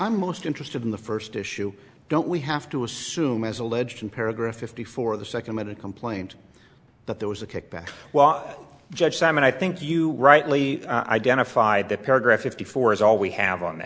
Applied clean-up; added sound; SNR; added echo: none; none; none; none.